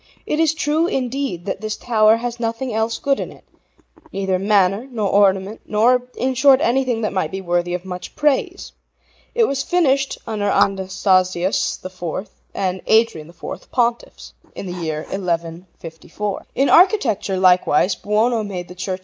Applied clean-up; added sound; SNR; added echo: neural mask model Resemble Enhance denoiser.